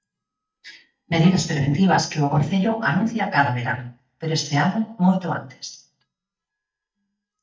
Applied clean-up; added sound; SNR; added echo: neural mask model DeepFilterNet 3.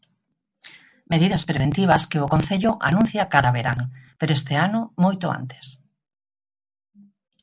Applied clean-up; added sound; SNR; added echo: none; none; none; none.